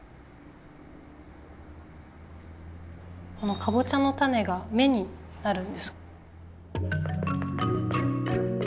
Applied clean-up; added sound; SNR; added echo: none; Car passing by; 15 dB; none.